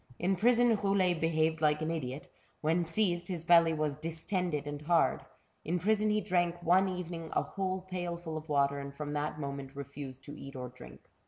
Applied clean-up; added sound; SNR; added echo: none; none; none; none.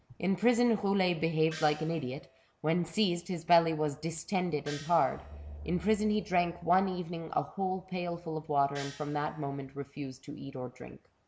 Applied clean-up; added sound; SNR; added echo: none; Gong + Drum; 16 dB; none.